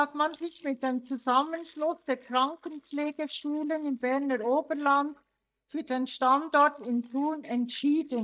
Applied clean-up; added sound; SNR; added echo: neural mask model DeepFilterNet 3.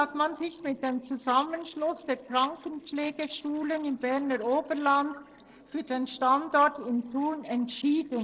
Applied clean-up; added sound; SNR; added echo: neural separator model SepFormer DNS4.